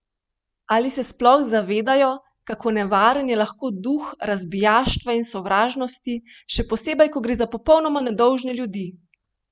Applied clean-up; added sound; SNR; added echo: none; none; none; none.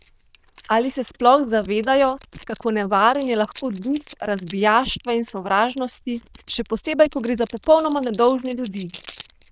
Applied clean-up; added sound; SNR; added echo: neural diffusion model UNIVERSE++.